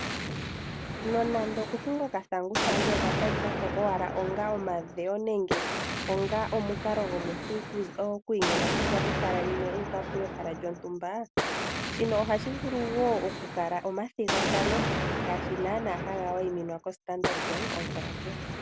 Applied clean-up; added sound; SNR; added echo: none; Explosion; 1 dB; none.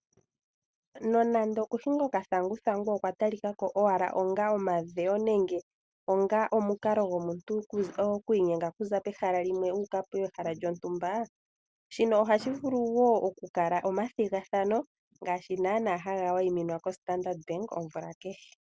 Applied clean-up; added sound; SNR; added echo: none; none; none; none.